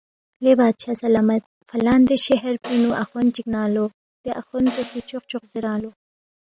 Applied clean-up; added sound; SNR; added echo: none; Snare drum; 18 dB; none.